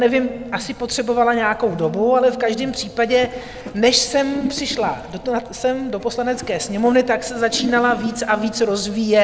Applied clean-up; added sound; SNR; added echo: none; Telephone + Toilet flush; 14 dB; none.